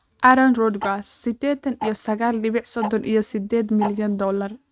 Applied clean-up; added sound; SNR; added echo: neural mask model RNNoise.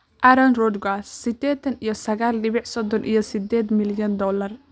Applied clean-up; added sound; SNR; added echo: none; none; none; none.